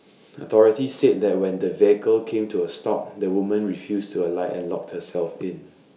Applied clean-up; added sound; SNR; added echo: none; none; none; none.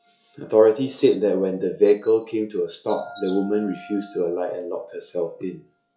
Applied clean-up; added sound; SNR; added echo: classical method log-MMSE.